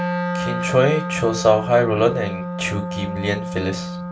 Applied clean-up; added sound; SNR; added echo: none; Wind instrument, woodwind instrument; 5 dB; reverberation time 0.2 s.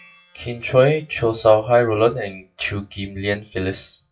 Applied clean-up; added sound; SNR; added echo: classical method WPE with log-MMSE.